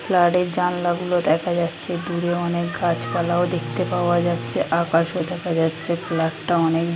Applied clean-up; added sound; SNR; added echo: none; Bowed string instrument; 11 dB; none.